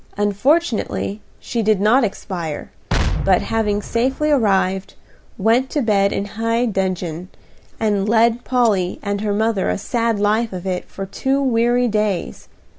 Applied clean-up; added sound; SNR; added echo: none; Explosion; 5 dB; none.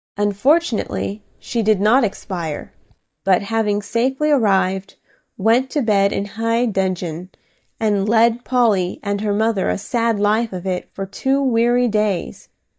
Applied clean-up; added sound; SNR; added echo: neural mask model DeepFilterNet 3.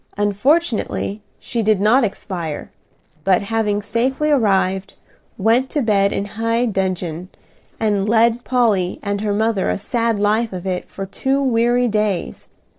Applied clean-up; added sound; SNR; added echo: neural separator model SepFormer DNS4.